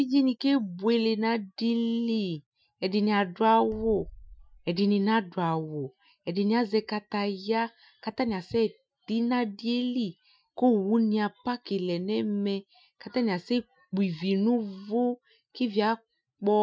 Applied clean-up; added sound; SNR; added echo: classical method Wiener filter.